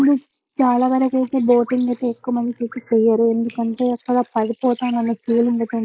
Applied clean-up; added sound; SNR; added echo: neural mask model Resemble Enhance denoiser.